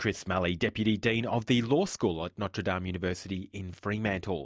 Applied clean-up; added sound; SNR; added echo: none; none; none; none.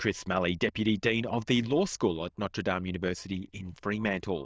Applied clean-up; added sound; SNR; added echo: neural diffusion model UNIVERSE++.